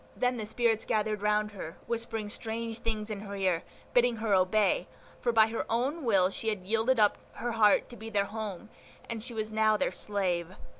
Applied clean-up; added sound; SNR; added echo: none; none; none; none.